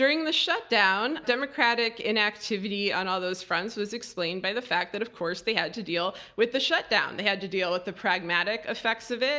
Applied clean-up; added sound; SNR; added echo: none; none; none; none.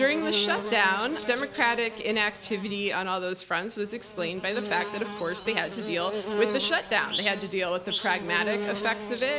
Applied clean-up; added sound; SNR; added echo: none; Buzz / Bird; 7 dB; none.